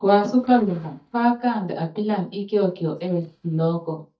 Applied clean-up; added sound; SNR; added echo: neural mask model DeepFilterNet 3.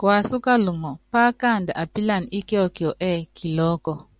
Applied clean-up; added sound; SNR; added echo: none; none; none; none.